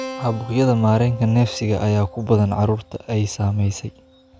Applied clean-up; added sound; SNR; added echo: none; Keyboard (musical); 18 dB; none.